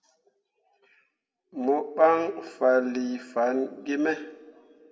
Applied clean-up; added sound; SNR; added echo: none; none; none; reverberation time 1.5 s.